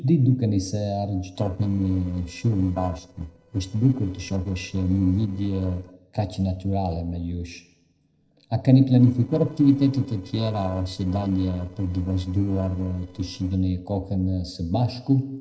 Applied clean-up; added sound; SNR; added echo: neural separator model SepFormer DNS4.